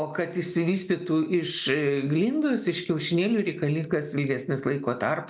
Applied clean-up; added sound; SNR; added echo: none; none; none; none.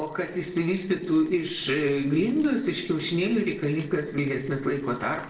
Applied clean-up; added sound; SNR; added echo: neural separator model SepFormer DNS4.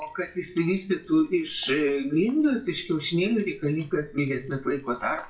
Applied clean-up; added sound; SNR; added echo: classical method WPE with log-MMSE.